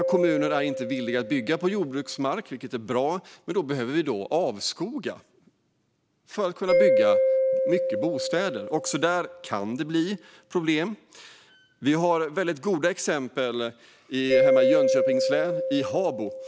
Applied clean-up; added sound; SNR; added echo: none; Mallet percussion; 0 dB; none.